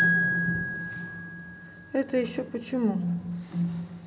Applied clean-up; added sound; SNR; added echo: none; Piano; 2 dB; none.